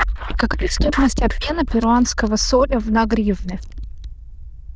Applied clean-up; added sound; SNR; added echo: neural diffusion model UNIVERSE++.